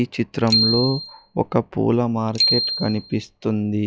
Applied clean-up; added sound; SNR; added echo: classical method log-MMSE.